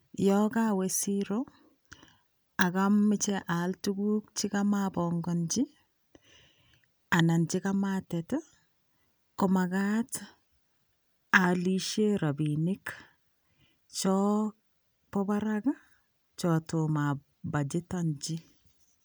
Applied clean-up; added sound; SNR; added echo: none; none; none; none.